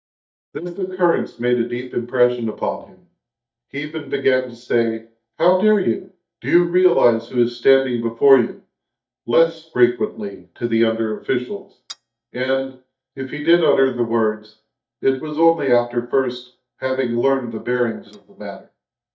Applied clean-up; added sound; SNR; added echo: neural mask model DeepFilterNet 3.